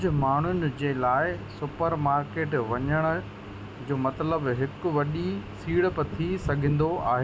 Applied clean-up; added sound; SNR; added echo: none; none; none; none.